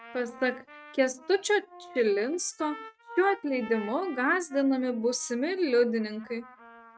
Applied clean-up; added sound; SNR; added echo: neural mask model RNNoise.